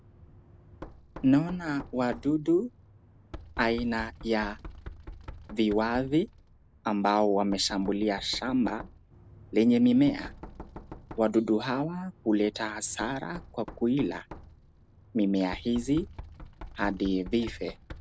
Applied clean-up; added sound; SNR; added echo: none; Knock; 17 dB; none.